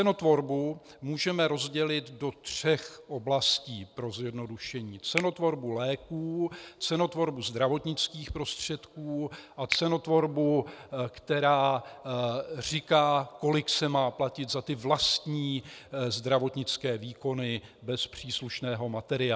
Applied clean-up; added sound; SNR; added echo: none; Finger snapping; 13 dB; none.